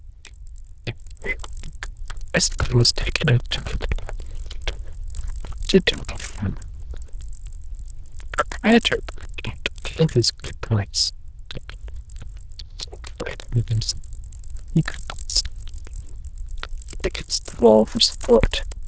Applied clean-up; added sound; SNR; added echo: neural diffusion model UNIVERSE++.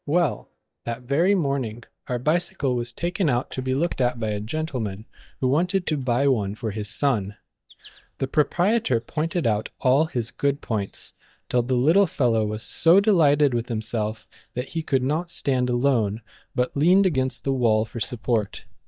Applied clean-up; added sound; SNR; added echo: neural mask model DeepFilterNet 3.